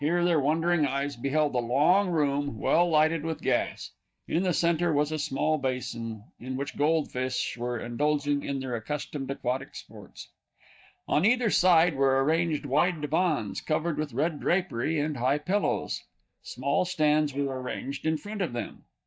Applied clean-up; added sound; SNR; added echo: neural mask model DeepFilterNet 3.